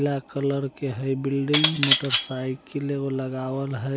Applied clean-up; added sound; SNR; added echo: none; Cutlery, silverware; -1 dB; none.